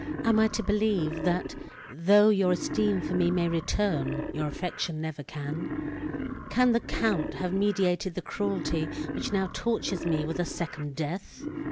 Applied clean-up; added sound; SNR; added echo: none; Wild animals; 8 dB; none.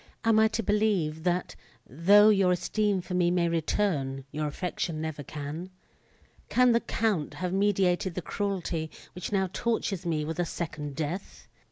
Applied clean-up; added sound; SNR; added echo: none; none; none; none.